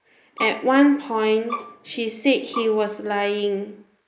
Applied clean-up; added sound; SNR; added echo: neural mask model Resemble Enhance denoiser.